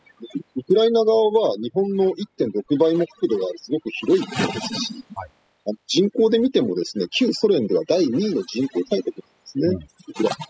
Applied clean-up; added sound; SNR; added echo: classical method spectral subtraction.